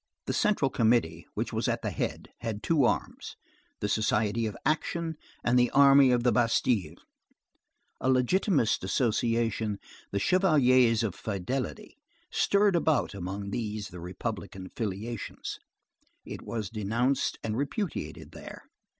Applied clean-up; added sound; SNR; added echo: none; none; none; none.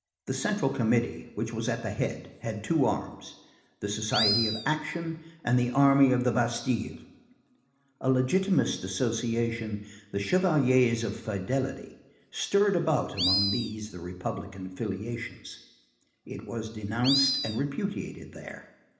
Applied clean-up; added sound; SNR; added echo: none; Animal; 1 dB; reverberation time 1.0 s.